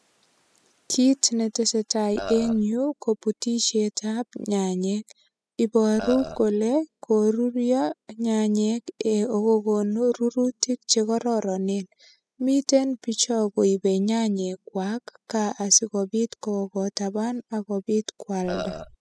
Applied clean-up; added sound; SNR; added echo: classical method spectral subtraction.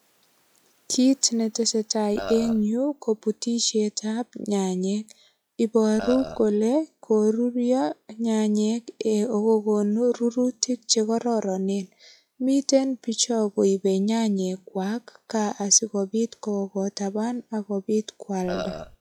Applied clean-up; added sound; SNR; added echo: classical method log-MMSE.